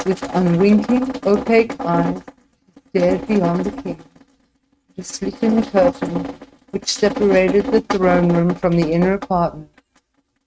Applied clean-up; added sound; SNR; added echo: neural mask model RNNoise.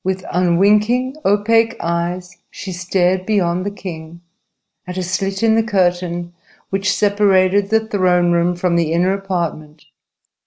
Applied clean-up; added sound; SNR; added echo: none; none; none; none.